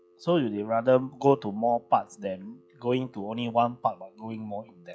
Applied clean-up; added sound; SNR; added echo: classical method log-MMSE.